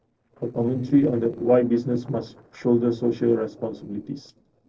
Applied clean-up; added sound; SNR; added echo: neural separator model SepFormer DNS4.